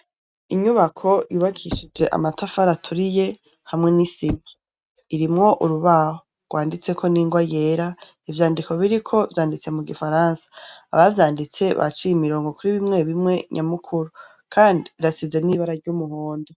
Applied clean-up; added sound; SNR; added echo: neural mask model RNNoise.